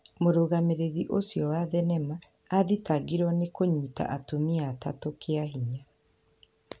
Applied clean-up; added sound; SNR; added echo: none; none; none; none.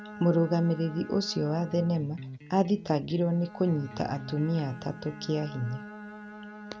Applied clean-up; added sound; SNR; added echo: none; Electric guitar + Bowed string instrument; 14 dB; none.